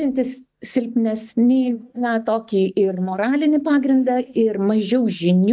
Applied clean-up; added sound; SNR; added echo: neural mask model DeepFilterNet 3.